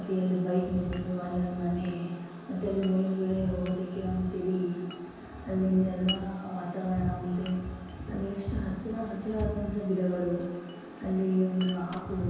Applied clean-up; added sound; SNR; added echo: none; Glass; 19 dB; reverberation time 1.2 s.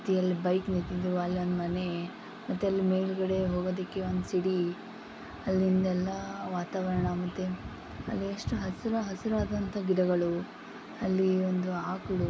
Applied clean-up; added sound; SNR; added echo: none; none; none; none.